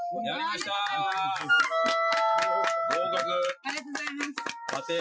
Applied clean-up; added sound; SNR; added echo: classical method Wiener filter.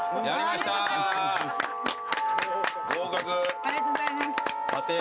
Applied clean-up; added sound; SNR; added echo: none; none; none; none.